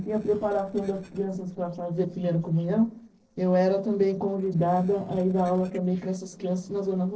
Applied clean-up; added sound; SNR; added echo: neural separator model SepFormer DNS4.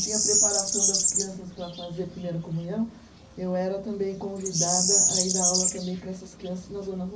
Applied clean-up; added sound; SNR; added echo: none; Bird vocalization, bird call, bird song; -4 dB; reverberation time 0.4 s.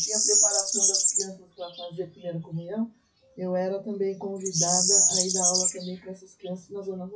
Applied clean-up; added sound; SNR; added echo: classical method WPE with log-MMSE.